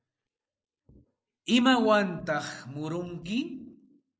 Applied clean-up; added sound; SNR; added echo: neural mask model Resemble Enhance denoiser.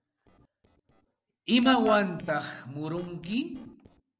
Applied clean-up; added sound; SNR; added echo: neural separator model SepFormer DNS4.